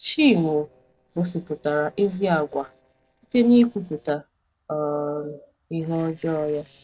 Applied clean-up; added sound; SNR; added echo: neural separator model SepFormer DNS4.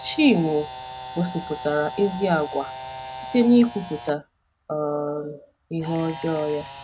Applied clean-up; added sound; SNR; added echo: none; Camera; 13 dB; none.